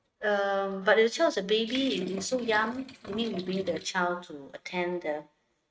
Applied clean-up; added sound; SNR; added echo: neural mask model RNNoise.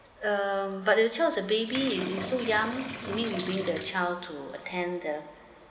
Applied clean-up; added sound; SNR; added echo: none; Bathtub (filling or washing) / Liquid; 11 dB; none.